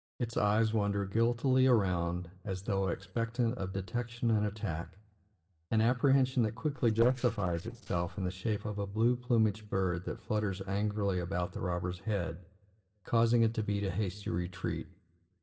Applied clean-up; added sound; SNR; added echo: neural separator model SepFormer DNS4.